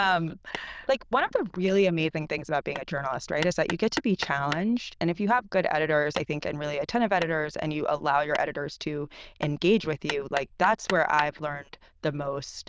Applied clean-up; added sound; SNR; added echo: neural diffusion model UNIVERSE++.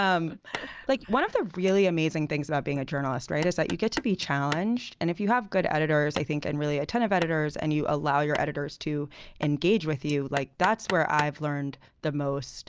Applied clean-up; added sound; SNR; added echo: neural mask model Resemble Enhance denoiser.